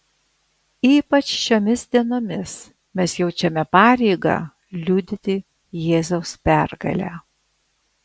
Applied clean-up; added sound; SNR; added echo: none; none; none; none.